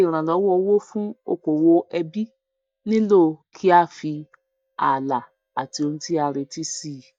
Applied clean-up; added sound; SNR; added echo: neural mask model DeepFilterNet 3.